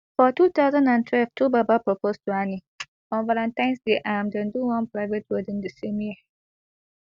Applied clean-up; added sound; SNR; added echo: none; none; none; none.